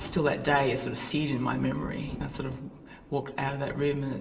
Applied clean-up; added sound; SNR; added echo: none; Thunder; 14 dB; reverberation time 0.9 s.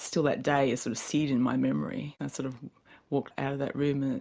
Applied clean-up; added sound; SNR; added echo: none; none; none; none.